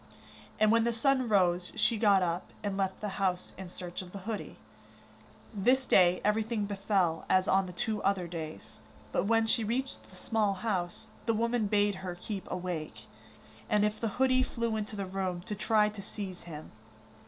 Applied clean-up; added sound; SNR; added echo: none; none; none; none.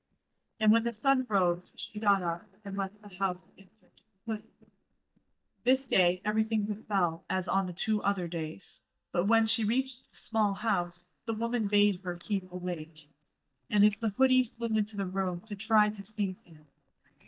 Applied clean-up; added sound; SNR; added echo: neural mask model DeepFilterNet 3.